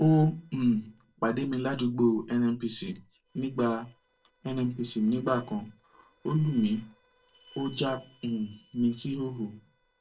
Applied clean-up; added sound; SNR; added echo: neural separator model SepFormer DNS4.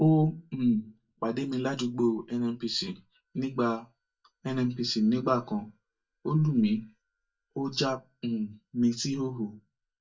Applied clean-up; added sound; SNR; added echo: neural mask model DeepFilterNet 3.